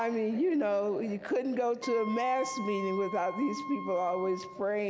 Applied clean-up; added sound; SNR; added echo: none; Wind instrument, woodwind instrument; 12 dB; none.